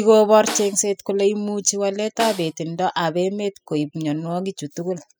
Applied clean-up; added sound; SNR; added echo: classical method spectral subtraction.